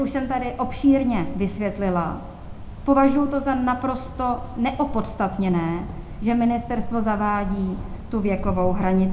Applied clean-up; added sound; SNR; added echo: none; Cricket; 9 dB; reverberation time 0.4 s.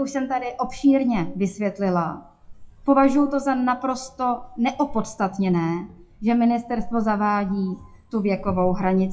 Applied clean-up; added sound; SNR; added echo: classical method WPE with log-MMSE.